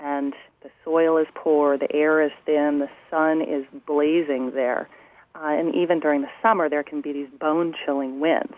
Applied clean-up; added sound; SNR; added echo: none; none; none; none.